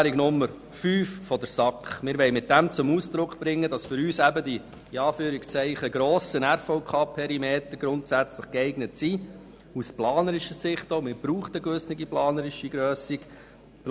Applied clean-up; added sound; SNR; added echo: none; none; none; none.